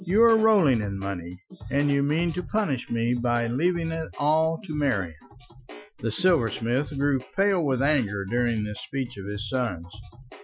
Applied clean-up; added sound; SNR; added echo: classical method Wiener filter.